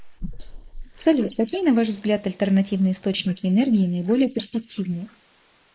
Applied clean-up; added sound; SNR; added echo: neural mask model Resemble Enhance denoiser.